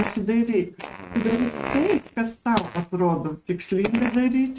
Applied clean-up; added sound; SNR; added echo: neural mask model RNNoise.